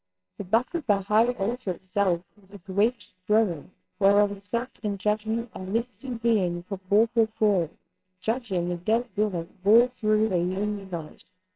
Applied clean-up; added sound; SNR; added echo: neural separator model SepFormer WHAMR!.